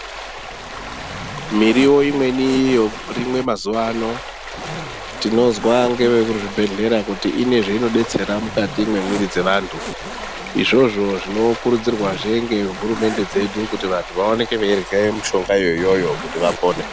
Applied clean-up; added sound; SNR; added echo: none; Stream + Zipper (clothing); 11 dB; none.